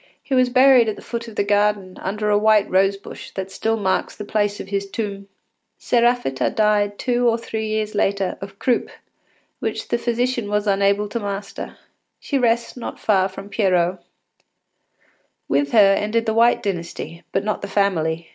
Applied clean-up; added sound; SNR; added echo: none; none; none; none.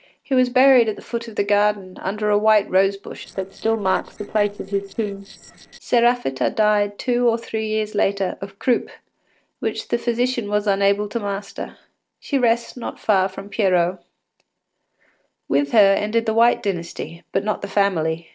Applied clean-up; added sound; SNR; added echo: neural separator model SepFormer DNS4.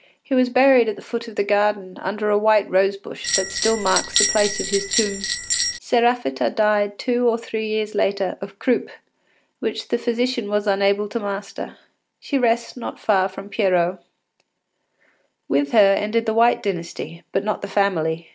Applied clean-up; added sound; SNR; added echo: none; Bell; 2 dB; none.